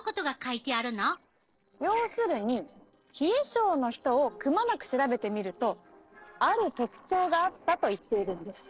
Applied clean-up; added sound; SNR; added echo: neural separator model SepFormer DNS4.